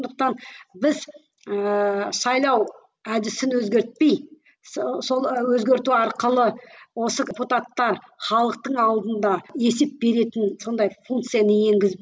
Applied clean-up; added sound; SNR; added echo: none; none; none; none.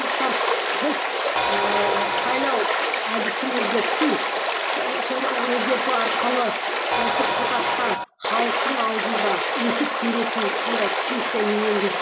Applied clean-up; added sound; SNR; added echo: none; Stream + Crash cymbal; -4 dB; none.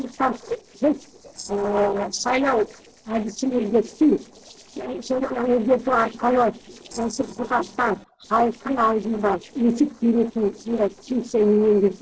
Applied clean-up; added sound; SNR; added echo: neural separator model SepFormer DNS4.